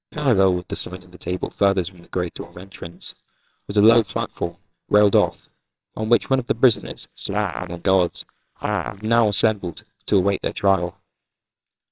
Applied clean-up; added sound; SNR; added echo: neural separator model SepFormer WHAMR!.